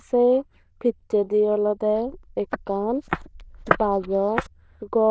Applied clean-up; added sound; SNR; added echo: neural diffusion model UNIVERSE++.